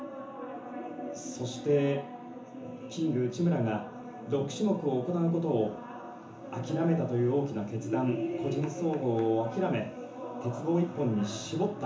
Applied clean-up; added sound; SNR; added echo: none; none; none; reverberation time 0.7 s.